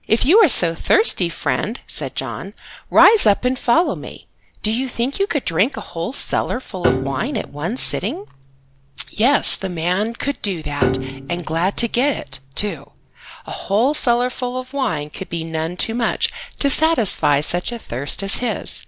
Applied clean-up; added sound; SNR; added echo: none; Piano; 7 dB; none.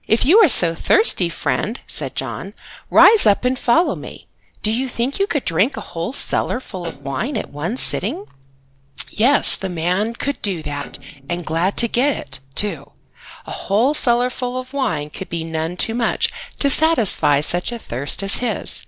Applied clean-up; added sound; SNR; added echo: neural separator model SepFormer DNS4.